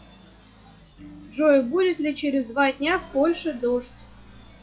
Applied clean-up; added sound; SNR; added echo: classical method log-MMSE.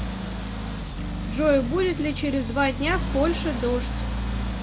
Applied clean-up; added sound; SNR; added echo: none; Accelerating, revving, vroom; 2 dB; none.